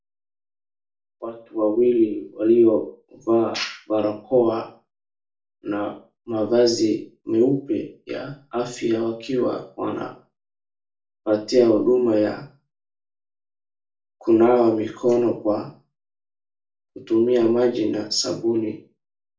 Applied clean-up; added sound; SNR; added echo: none; none; none; reverberation time 0.3 s.